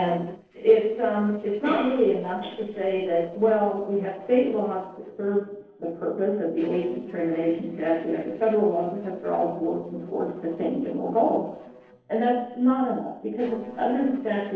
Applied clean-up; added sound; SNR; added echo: neural separator model SepFormer DNS4.